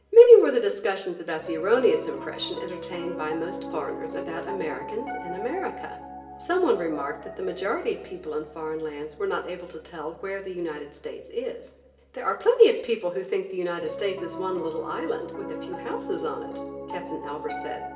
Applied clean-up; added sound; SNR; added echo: none; Piano; 13 dB; reverberation time 0.6 s.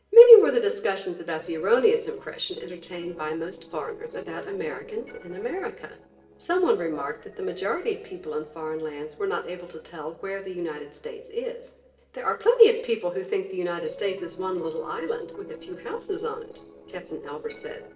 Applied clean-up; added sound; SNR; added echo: neural separator model SepFormer DNS4.